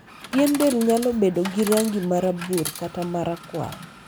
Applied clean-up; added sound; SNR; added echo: none; Coin (dropping) / Chatter; 13 dB; none.